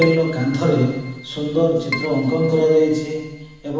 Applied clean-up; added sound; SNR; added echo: none; Keyboard (musical); 14 dB; reverberation time 1.1 s.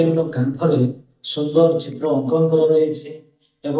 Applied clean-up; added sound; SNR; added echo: neural mask model DeepFilterNet 3.